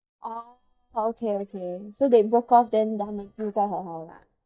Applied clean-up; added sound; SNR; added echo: neural mask model DeepFilterNet 3.